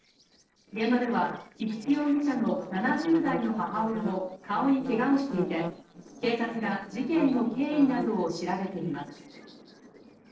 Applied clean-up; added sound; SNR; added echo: neural separator model SepFormer DNS4.